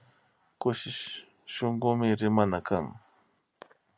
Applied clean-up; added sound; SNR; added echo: none; none; none; none.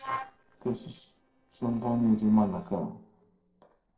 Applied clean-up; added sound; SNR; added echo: neural separator model SepFormer DNS4.